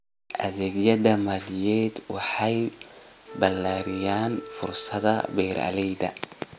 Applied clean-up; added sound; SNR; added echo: none; Wind instrument, woodwind instrument; 17 dB; none.